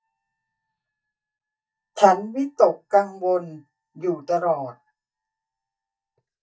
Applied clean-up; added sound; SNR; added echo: neural mask model DeepFilterNet 3.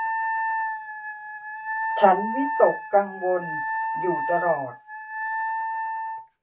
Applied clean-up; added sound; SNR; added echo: none; Wind instrument, woodwind instrument; 2 dB; reverberation time 0.2 s.